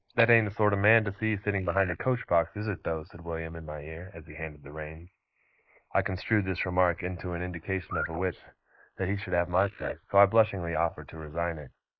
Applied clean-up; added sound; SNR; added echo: neural mask model Resemble Enhance denoiser.